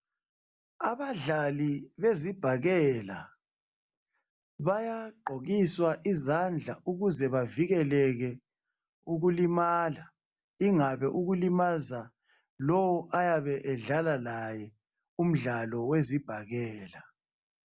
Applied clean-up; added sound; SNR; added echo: none; none; none; none.